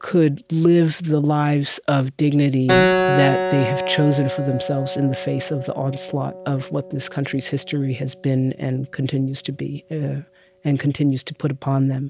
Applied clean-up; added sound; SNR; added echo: none; Keyboard (musical); 6 dB; none.